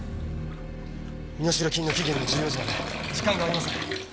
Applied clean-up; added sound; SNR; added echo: none; Bathtub (filling or washing) / Liquid; 5 dB; none.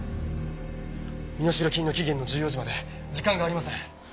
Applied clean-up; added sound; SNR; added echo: none; none; none; none.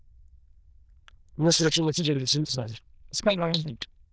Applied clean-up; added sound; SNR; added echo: neural diffusion model UNIVERSE++.